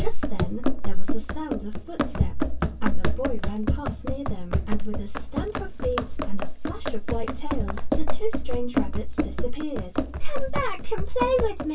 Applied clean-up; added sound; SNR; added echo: none; Run; 9 dB; reverberation time 0.1 s.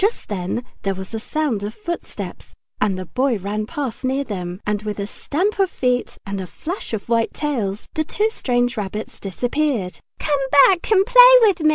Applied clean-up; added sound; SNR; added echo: none; none; none; none.